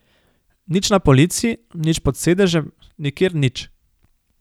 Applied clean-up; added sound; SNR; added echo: none; none; none; none.